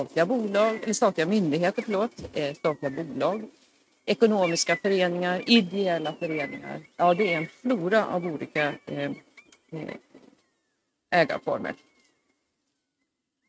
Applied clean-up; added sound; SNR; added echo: neural mask model RNNoise.